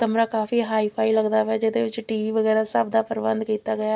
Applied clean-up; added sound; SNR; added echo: none; none; none; none.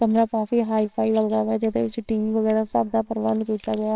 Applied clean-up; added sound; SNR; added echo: neural separator model SepFormer WHAMR!.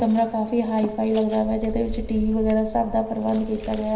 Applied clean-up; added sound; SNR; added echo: none; Scissors; 12 dB; reverberation time 0.9 s.